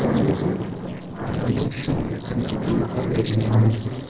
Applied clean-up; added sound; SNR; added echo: neural separator model SepFormer DNS4.